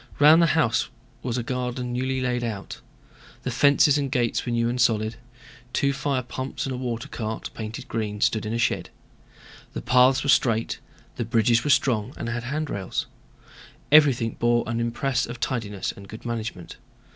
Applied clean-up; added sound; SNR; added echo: none; none; none; none.